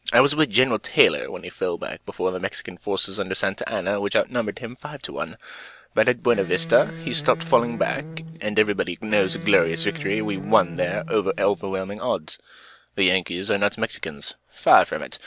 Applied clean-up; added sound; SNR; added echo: none; Electric guitar; 13 dB; none.